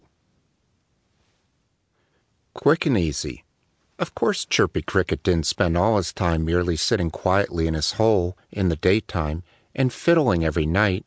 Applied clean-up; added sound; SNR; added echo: none; none; none; none.